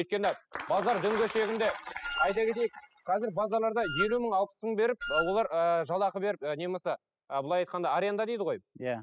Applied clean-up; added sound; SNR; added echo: classical method spectral subtraction.